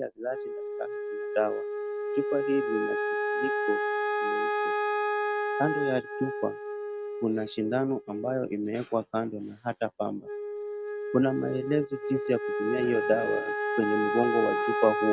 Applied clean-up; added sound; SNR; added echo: neural mask model RNNoise.